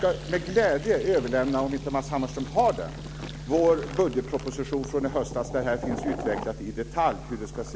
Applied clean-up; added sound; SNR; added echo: none; Fill (with liquid); 14 dB; none.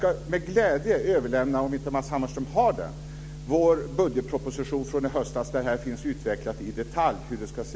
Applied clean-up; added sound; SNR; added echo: none; none; none; none.